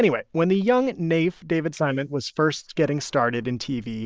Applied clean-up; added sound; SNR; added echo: neural mask model Resemble Enhance denoiser.